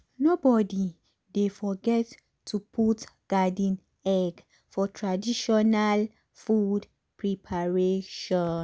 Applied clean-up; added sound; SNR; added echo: none; none; none; none.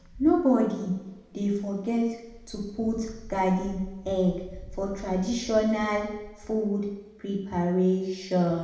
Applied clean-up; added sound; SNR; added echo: none; Wind; 19 dB; reverberation time 0.8 s.